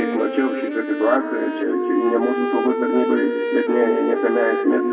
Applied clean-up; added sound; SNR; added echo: none; Wind instrument, woodwind instrument; 3 dB; reverberation time 1.0 s.